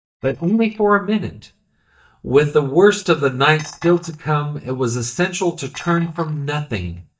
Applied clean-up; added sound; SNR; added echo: neural mask model DeepFilterNet 3.